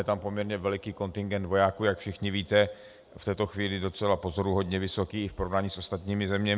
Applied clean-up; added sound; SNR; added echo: none; none; none; none.